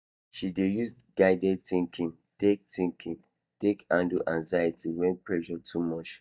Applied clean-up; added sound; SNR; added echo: neural mask model DeepFilterNet 3.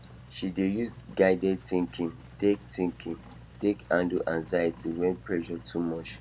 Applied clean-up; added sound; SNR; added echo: none; Engine + Livestock, farm animals, working animals; 18 dB; none.